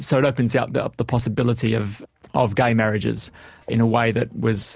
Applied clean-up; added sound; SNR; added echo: none; none; none; none.